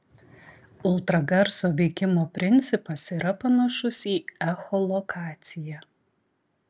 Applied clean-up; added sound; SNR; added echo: none; none; none; none.